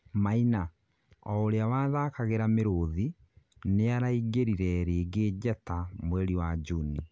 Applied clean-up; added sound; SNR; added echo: none; none; none; none.